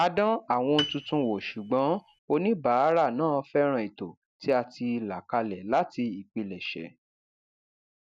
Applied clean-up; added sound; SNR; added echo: none; Piano; 10 dB; none.